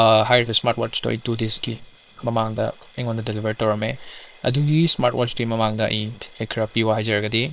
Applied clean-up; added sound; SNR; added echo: neural separator model SepFormer WHAM!.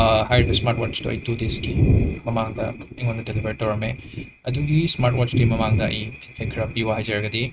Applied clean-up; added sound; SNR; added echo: neural mask model RNNoise.